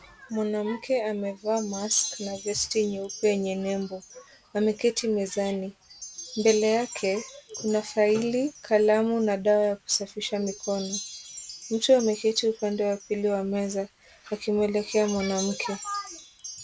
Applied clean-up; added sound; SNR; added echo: none; Wind chime; 16 dB; none.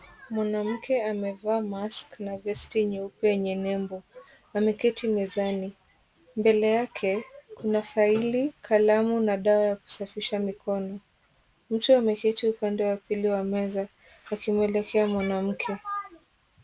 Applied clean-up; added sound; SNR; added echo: none; none; none; none.